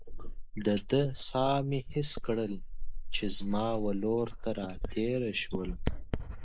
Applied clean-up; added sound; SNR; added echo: neural mask model Resemble Enhance denoiser.